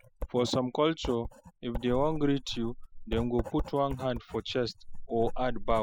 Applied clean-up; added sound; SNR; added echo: classical method spectral subtraction.